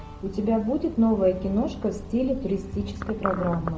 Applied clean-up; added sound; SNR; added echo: none; Bowed string instrument; 20 dB; none.